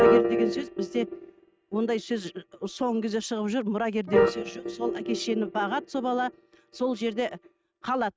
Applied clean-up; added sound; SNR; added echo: neural mask model RNNoise.